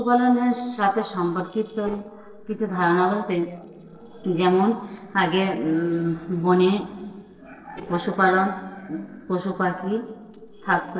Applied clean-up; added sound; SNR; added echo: neural separator model SepFormer DNS4.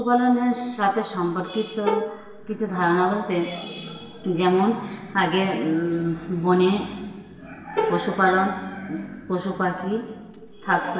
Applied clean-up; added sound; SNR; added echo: none; Bowed string instrument; 6 dB; reverberation time 1.4 s.